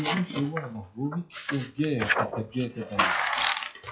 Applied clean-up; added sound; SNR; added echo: classical method WPE with log-MMSE.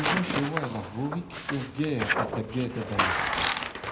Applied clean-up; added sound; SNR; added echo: none; Tearing; -2 dB; reverberation time 0.8 s.